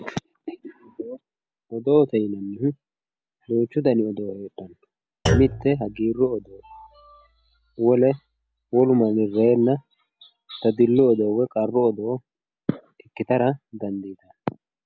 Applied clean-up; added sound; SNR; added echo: none; Thump, thud; 7 dB; none.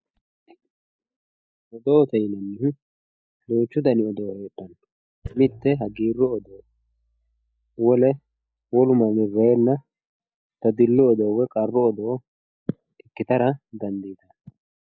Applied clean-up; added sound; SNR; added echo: neural mask model DeepFilterNet 3.